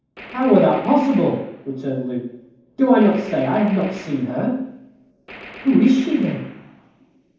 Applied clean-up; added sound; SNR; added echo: none; Gunshot, gunfire; 20 dB; reverberation time 0.9 s.